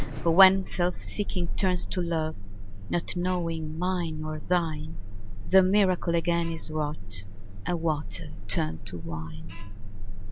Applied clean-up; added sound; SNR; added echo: none; Alarm; 1 dB; none.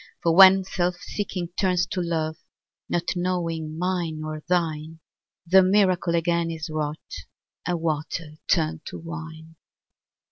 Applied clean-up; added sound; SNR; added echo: none; none; none; none.